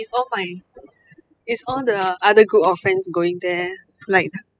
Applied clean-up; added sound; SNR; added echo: classical method spectral subtraction.